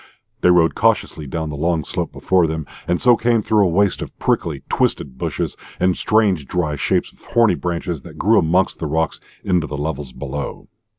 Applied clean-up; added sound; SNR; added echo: none; none; none; none.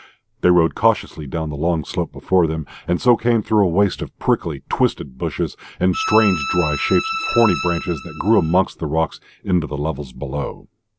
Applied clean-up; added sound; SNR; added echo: none; Bowed string instrument; 6 dB; none.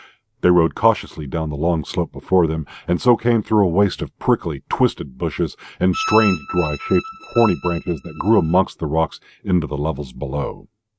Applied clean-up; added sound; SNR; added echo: neural mask model RNNoise.